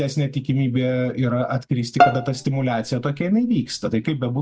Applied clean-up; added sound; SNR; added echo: none; Bowed string instrument; 2 dB; none.